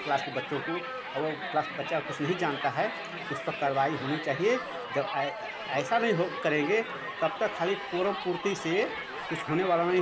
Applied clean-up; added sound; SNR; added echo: none; Crowd; 7 dB; none.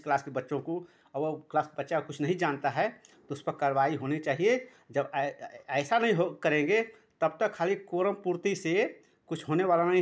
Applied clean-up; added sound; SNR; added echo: none; none; none; none.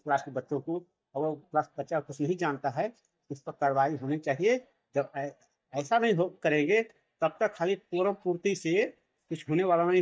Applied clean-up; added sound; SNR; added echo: neural mask model DeepFilterNet 3.